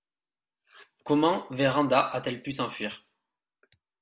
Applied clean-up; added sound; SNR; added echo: none; none; none; none.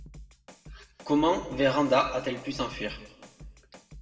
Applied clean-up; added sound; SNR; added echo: none; Drum kit; 19 dB; reverberation time 1.1 s.